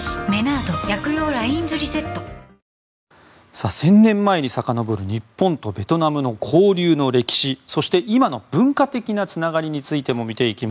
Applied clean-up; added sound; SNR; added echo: none; none; none; none.